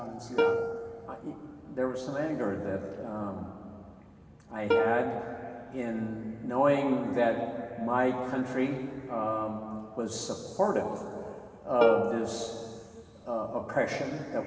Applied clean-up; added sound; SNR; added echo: none; Plucked string instrument; 1 dB; reverberation time 2.4 s.